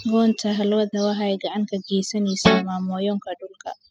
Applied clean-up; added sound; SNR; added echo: classical method spectral subtraction.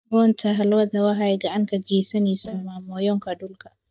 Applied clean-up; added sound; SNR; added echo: neural mask model DeepFilterNet 3.